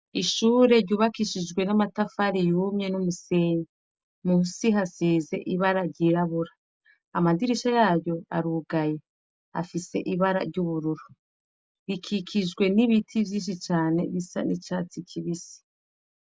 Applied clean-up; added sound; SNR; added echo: none; none; none; none.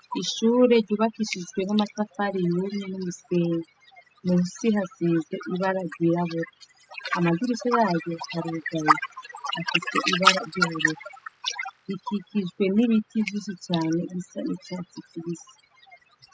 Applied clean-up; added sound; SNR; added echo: classical method spectral subtraction.